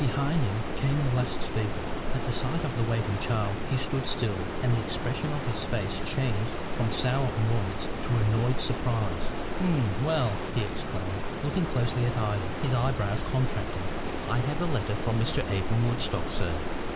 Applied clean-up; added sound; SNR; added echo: none; Stream; 1 dB; none.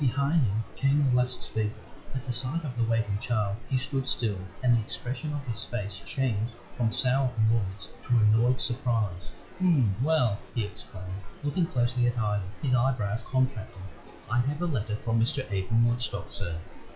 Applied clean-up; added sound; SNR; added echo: classical method log-MMSE.